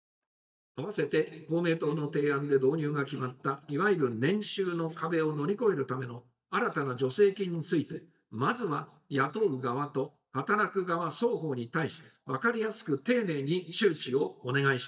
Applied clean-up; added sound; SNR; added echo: neural mask model DeepFilterNet 3.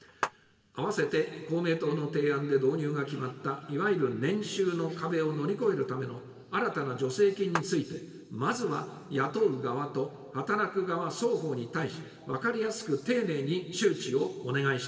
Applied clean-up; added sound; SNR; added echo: none; Clapping; 6 dB; reverberation time 1.8 s.